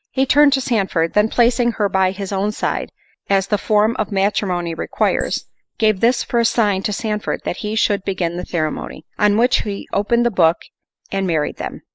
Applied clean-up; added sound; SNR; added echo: neural mask model Resemble Enhance denoiser.